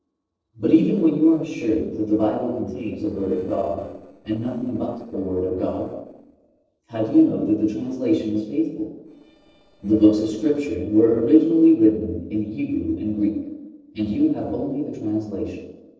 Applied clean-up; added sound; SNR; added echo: neural separator model SepFormer DNS4.